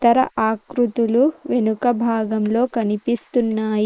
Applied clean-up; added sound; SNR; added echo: neural mask model Resemble Enhance denoiser.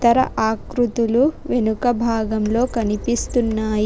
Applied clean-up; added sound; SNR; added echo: none; Printer; 15 dB; none.